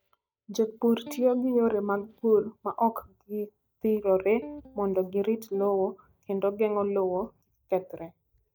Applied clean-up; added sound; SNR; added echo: neural mask model DeepFilterNet 3.